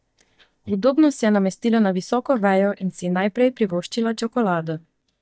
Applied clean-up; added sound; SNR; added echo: neural mask model DeepFilterNet 3.